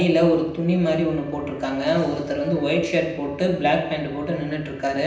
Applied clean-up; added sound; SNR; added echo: none; none; none; reverberation time 0.9 s.